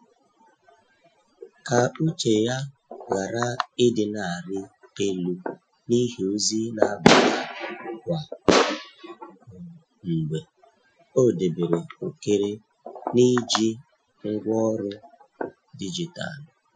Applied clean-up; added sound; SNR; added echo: classical method Wiener filter.